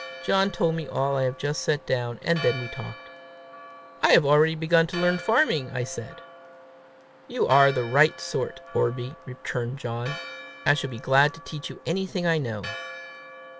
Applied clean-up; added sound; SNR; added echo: none; Church bell; 15 dB; none.